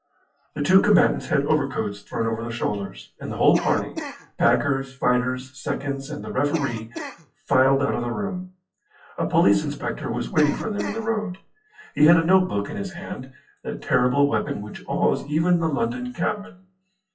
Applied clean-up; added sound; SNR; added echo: classical method WPE with log-MMSE.